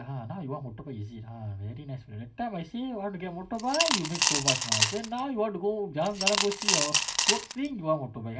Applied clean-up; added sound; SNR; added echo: none; Coin (dropping) / Glass; -4 dB; reverberation time 0.1 s.